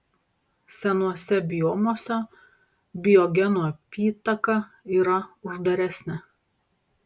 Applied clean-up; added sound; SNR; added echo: none; none; none; none.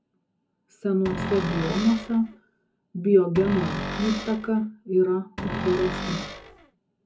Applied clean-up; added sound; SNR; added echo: none; Cupboard open or close; 6 dB; reverberation time 0.4 s.